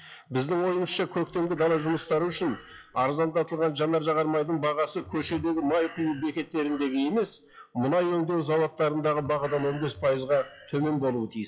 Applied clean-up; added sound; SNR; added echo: classical method WPE with log-MMSE.